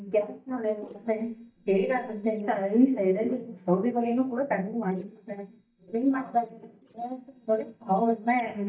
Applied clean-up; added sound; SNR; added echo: neural mask model DeepFilterNet 3.